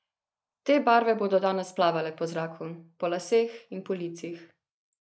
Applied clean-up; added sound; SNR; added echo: neural mask model Resemble Enhance denoiser.